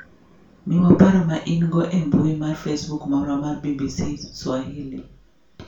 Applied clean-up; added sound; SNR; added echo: none; none; none; reverberation time 0.3 s.